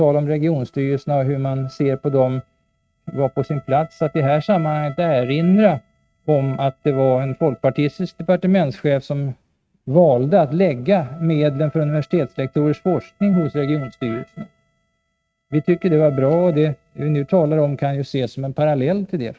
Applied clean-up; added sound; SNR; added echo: neural mask model RNNoise.